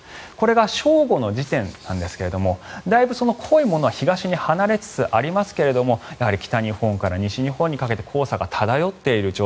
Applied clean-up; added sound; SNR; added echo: none; none; none; none.